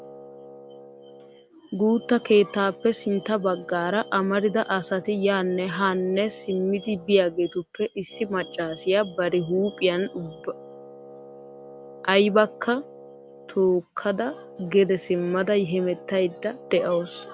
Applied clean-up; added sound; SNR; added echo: none; Wind instrument, woodwind instrument; 19 dB; none.